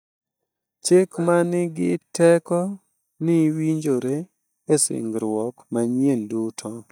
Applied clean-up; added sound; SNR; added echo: neural mask model DeepFilterNet 3.